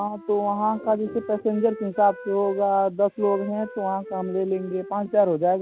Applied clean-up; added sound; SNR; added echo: none; Wind instrument, woodwind instrument; 17 dB; none.